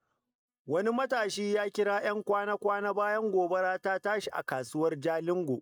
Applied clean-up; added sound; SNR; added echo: neural mask model DeepFilterNet 3.